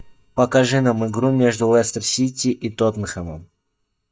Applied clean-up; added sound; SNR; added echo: neural mask model DeepFilterNet 3.